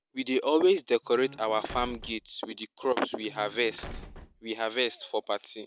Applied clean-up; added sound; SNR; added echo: none; Slam; 15 dB; none.